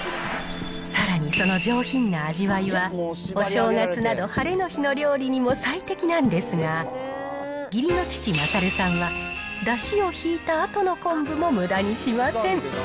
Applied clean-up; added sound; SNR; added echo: none; none; none; none.